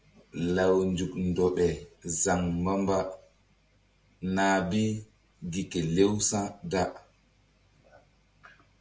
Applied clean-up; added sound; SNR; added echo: none; none; none; none.